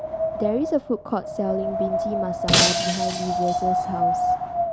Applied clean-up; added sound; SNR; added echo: none; Shatter + Wind; -4 dB; none.